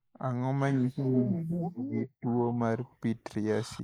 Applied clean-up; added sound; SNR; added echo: neural mask model Resemble Enhance denoiser.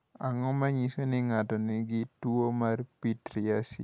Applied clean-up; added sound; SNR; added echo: none; none; none; none.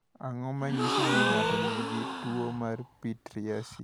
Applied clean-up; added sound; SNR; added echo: none; Gasp; -2 dB; none.